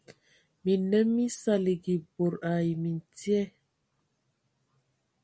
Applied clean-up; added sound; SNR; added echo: none; none; none; none.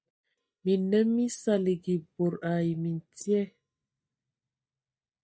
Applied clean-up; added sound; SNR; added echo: neural mask model DeepFilterNet 3.